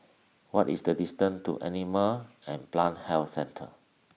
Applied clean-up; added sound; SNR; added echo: none; none; none; none.